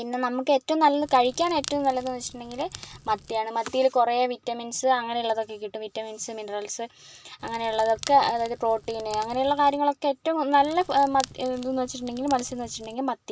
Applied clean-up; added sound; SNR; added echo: none; Crackle; 18 dB; none.